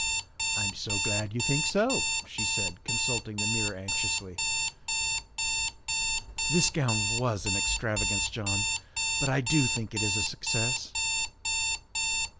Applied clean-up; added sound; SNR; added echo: none; Alarm; -3 dB; none.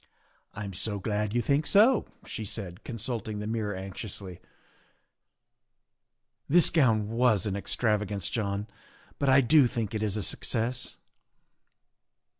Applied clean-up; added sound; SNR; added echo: none; none; none; none.